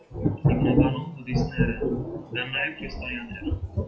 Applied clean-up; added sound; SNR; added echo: classical method WPE with log-MMSE.